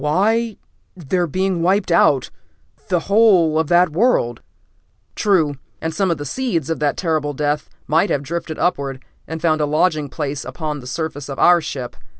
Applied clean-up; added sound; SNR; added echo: none; none; none; none.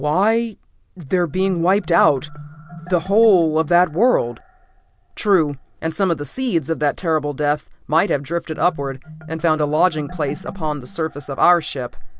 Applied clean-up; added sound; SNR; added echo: none; Marimba, xylophone; 20 dB; none.